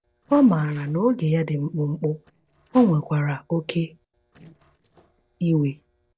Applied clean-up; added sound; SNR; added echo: neural separator model SepFormer DNS4.